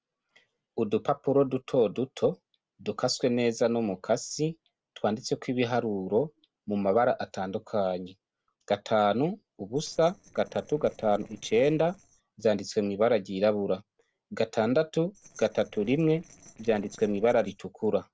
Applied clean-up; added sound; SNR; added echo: neural separator model SepFormer DNS4.